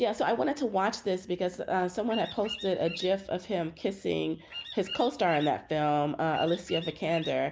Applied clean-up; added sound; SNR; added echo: none; Bird vocalization, bird call, bird song; 12 dB; none.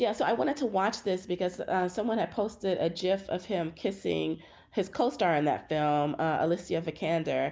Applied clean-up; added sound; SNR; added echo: none; none; none; none.